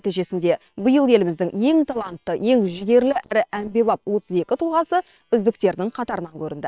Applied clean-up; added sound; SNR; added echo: neural separator model SepFormer WHAM!.